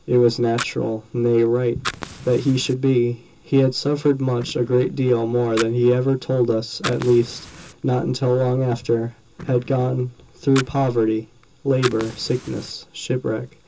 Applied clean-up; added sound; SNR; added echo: none; Fire; 17 dB; reverberation time 0.2 s.